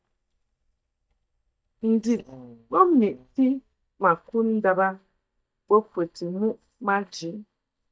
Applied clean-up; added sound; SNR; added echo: neural mask model DeepFilterNet 3.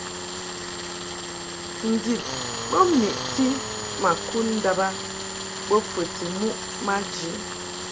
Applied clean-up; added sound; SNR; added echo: none; Tools; 5 dB; none.